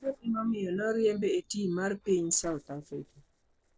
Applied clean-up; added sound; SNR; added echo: neural separator model SepFormer DNS4.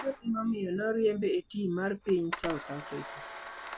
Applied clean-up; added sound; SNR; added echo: none; Camera; 12 dB; none.